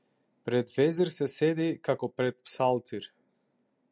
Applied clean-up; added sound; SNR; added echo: none; none; none; none.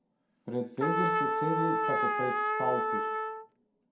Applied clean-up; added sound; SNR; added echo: none; Trumpet; -4 dB; reverberation time 0.5 s.